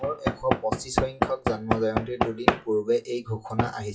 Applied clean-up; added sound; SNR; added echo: classical method WPE with log-MMSE.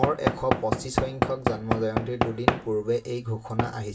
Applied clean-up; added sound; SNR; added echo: none; Knock / Wood; -1 dB; reverberation time 0.2 s.